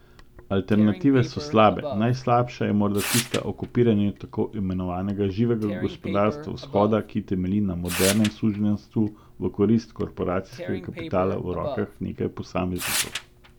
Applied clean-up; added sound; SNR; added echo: none; Tearing; 11 dB; none.